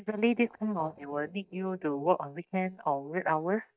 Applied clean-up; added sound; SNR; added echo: neural mask model DeepFilterNet 3.